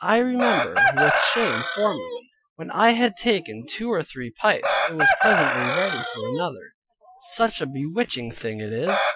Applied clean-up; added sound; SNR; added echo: classical method Wiener filter.